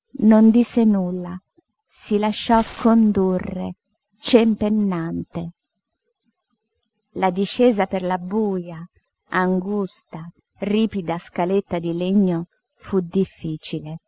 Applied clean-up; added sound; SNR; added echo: neural separator model SepFormer DNS4.